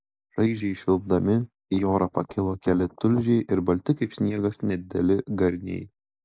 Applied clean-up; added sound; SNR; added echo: neural mask model Resemble Enhance denoiser.